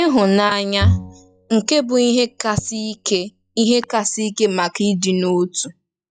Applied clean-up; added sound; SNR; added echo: classical method log-MMSE.